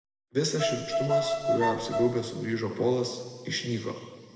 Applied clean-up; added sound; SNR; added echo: none; Bowed string instrument; -1 dB; reverberation time 2.1 s.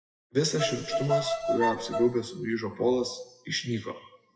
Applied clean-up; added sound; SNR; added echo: classical method WPE with log-MMSE.